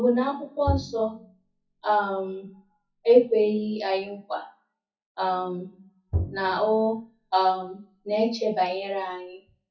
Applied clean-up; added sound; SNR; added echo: classical method WPE with log-MMSE.